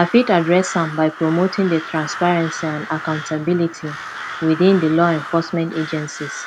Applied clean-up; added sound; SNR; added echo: none; Crow; 12 dB; none.